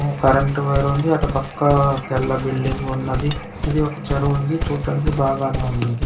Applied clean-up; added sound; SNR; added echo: none; Livestock, farm animals, working animals; 7 dB; reverberation time 0.3 s.